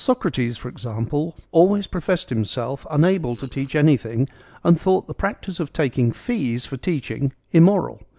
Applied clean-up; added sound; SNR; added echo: neural mask model Resemble Enhance denoiser.